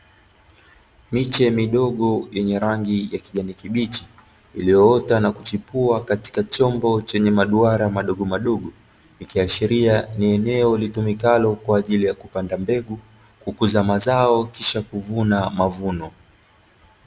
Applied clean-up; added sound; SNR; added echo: none; none; none; none.